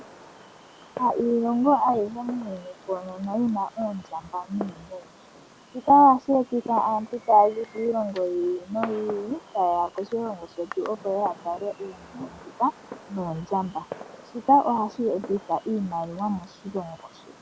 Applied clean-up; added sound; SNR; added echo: none; Fireworks; 18 dB; none.